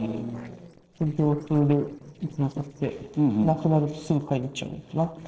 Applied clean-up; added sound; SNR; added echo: neural separator model SepFormer DNS4.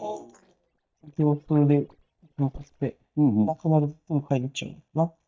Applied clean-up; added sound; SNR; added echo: neural mask model DeepFilterNet 3.